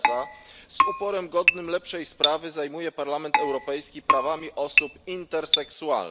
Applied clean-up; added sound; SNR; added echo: none; Keyboard (musical); -3 dB; none.